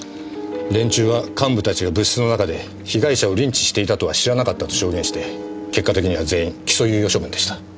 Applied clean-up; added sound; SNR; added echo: none; none; none; none.